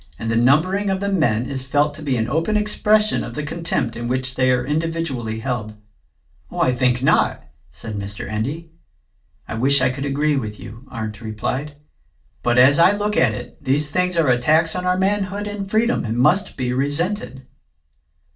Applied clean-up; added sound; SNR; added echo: none; none; none; reverberation time 0.2 s.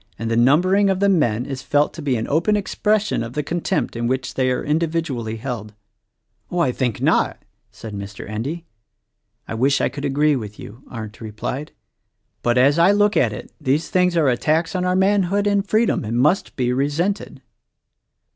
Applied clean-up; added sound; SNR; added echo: none; none; none; none.